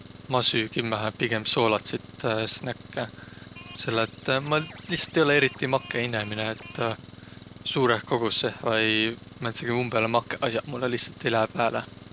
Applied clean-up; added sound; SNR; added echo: none; Engine + Scratching (performance technique); 17 dB; none.